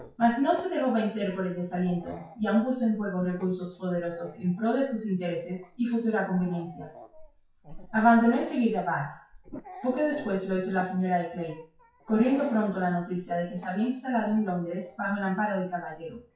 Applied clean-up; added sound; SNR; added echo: classical method WPE with log-MMSE.